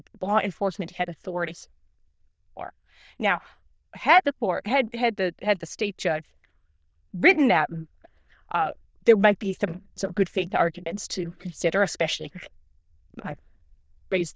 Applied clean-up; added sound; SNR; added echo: neural diffusion model UNIVERSE++.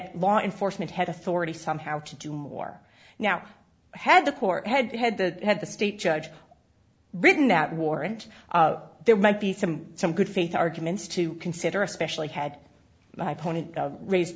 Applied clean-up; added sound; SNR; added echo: none; none; none; none.